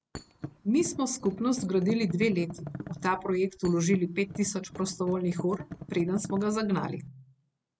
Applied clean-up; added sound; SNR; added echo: none; Thump, thud; 14 dB; none.